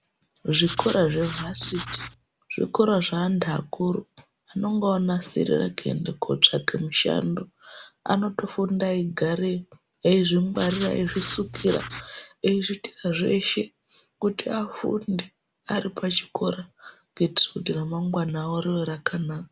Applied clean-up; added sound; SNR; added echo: none; Writing; 8 dB; none.